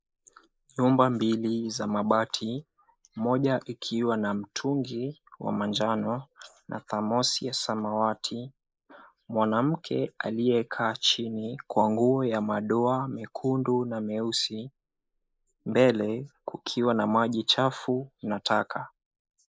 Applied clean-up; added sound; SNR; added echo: neural mask model Resemble Enhance denoiser.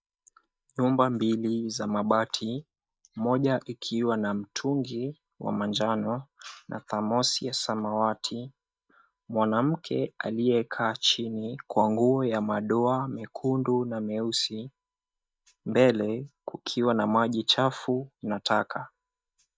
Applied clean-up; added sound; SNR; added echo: neural mask model DeepFilterNet 3.